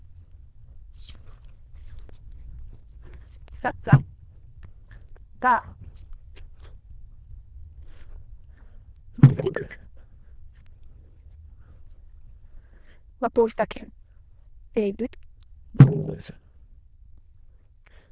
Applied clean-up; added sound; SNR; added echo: neural diffusion model UNIVERSE++.